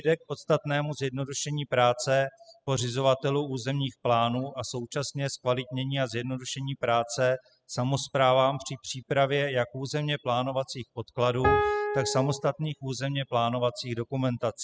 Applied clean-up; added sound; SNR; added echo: classical method spectral subtraction.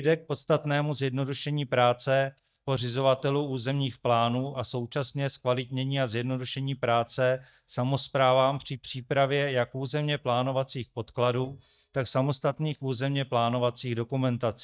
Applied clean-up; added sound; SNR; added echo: neural mask model DeepFilterNet 3.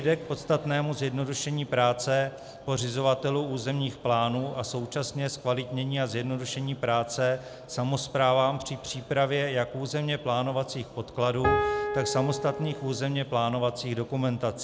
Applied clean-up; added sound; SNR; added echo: none; Piano; 1 dB; none.